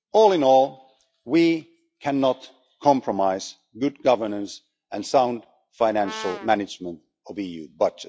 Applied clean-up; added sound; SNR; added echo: classical method log-MMSE.